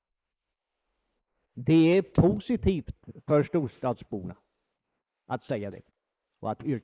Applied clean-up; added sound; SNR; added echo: neural mask model Resemble Enhance denoiser.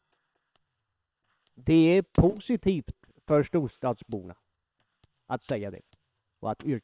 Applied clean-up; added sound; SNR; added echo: neural separator model SepFormer WHAM!.